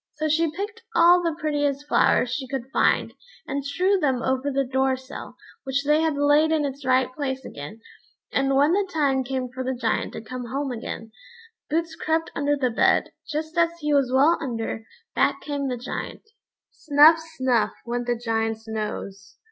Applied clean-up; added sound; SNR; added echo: none; none; none; none.